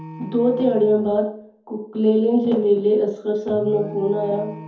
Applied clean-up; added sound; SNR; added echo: none; Alarm; 18 dB; reverberation time 0.5 s.